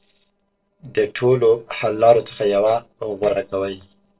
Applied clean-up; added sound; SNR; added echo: neural separator model SepFormer DNS4.